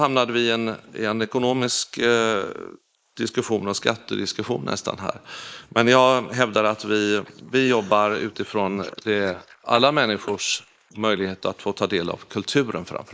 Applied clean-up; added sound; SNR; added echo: neural mask model Resemble Enhance denoiser.